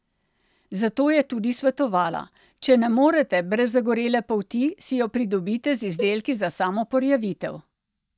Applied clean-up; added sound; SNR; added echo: neural mask model DeepFilterNet 3.